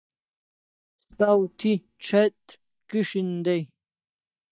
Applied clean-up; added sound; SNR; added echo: neural mask model DeepFilterNet 3.